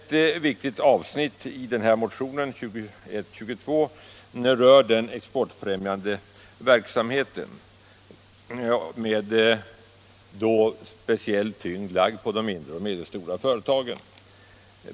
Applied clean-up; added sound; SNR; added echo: none; none; none; none.